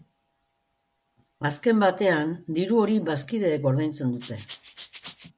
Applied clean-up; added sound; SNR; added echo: none; Rattle (instrument); 19 dB; none.